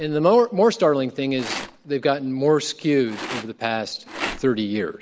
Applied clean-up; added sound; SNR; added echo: none; Rattle; 15 dB; none.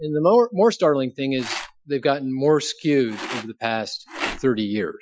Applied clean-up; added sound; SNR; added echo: classical method Wiener filter.